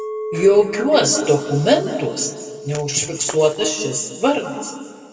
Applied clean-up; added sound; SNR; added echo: none; Chink, clink; 13 dB; reverberation time 2.0 s.